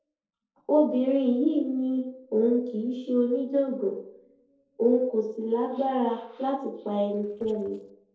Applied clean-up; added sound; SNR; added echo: neural separator model SepFormer DNS4.